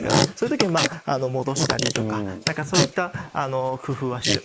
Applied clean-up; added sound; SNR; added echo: neural mask model Resemble Enhance denoiser.